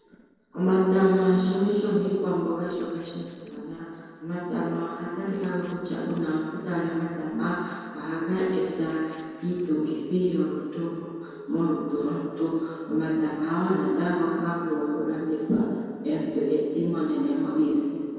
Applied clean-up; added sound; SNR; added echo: neural separator model SepFormer DNS4.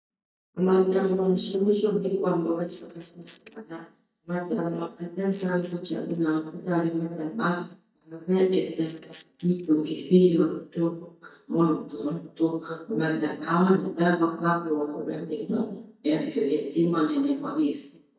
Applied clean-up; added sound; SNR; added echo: neural mask model DeepFilterNet 3.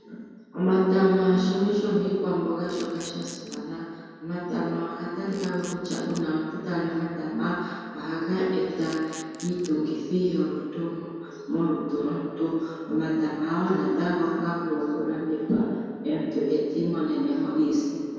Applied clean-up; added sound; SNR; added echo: none; Camera; 18 dB; reverberation time 2.2 s.